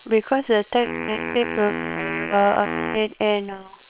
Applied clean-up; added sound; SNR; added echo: neural separator model SepFormer WHAM!.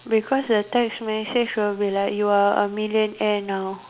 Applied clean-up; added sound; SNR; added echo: none; none; none; none.